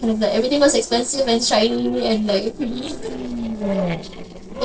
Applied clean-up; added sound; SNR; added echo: neural separator model SepFormer DNS4.